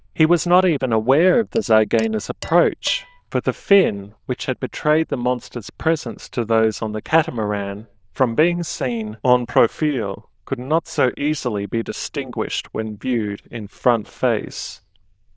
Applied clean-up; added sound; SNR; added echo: neural diffusion model UNIVERSE++.